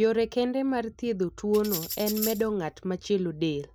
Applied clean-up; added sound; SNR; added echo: none; Tambourine; 9 dB; none.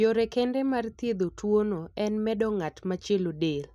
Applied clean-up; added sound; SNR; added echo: none; none; none; none.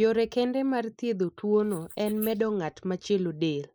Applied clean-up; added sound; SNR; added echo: neural mask model Resemble Enhance denoiser.